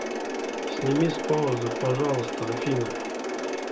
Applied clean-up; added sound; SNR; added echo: none; Mechanisms; 2 dB; reverberation time 0.2 s.